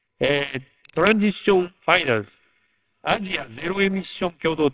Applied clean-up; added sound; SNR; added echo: neural separator model SepFormer WHAMR!.